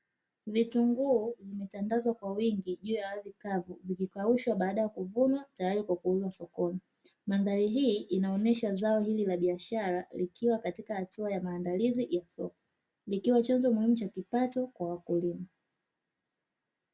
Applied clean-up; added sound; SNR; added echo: none; none; none; none.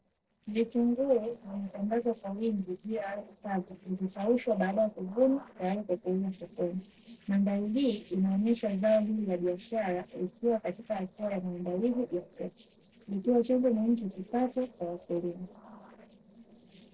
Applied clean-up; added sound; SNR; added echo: neural separator model SepFormer DNS4.